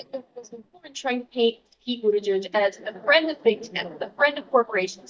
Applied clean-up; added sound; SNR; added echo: neural mask model DeepFilterNet 3.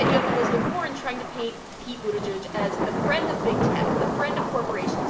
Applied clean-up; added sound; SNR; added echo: none; Thunder / Rain; -3 dB; reverberation time 1.7 s.